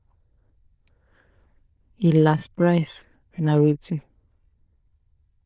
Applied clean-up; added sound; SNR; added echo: neural diffusion model UNIVERSE++.